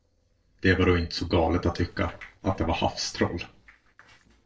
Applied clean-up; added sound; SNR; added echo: neural separator model SepFormer DNS4.